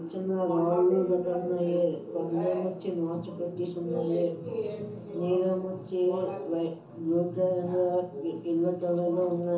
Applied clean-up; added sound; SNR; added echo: none; none; none; reverberation time 0.8 s.